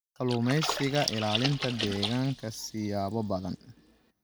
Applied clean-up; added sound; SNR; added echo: none; Splash, splatter; 6 dB; none.